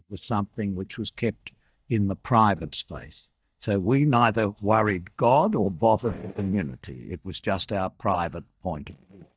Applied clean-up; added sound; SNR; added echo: neural mask model DeepFilterNet 3.